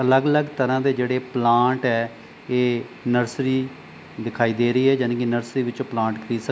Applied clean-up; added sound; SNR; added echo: none; none; none; none.